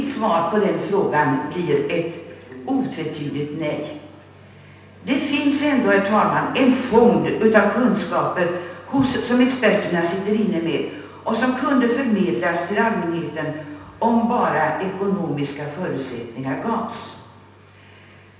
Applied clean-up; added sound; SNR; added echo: none; none; none; reverberation time 0.9 s.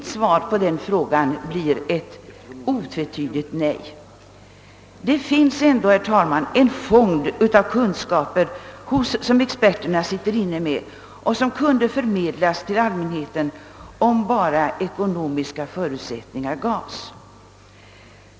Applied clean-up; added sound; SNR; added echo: none; none; none; none.